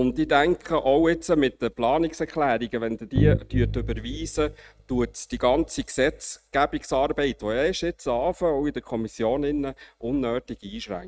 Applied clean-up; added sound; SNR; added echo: neural mask model RNNoise.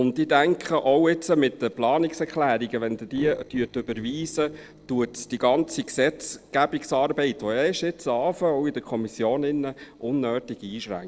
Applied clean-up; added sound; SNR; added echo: neural separator model SepFormer DNS4.